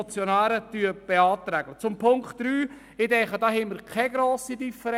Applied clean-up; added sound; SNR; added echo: none; none; none; none.